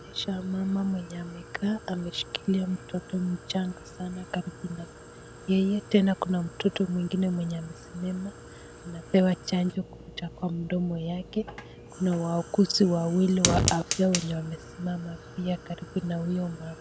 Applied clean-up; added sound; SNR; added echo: none; Fire; 10 dB; none.